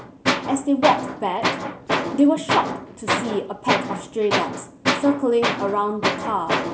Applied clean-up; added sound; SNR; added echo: none; Tools; 2 dB; none.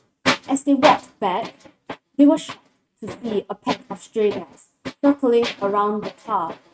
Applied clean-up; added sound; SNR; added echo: neural mask model RNNoise.